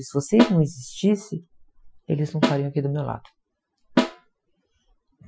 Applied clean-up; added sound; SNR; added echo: classical method Wiener filter.